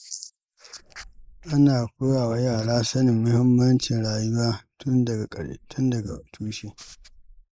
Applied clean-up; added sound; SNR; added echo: neural mask model Resemble Enhance denoiser.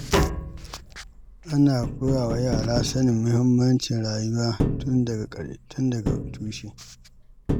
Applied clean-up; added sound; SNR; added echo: none; Tap; 5 dB; none.